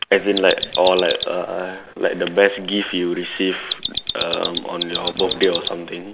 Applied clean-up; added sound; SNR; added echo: none; Mechanisms; 5 dB; none.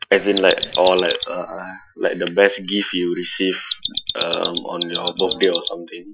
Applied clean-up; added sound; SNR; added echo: classical method Wiener filter.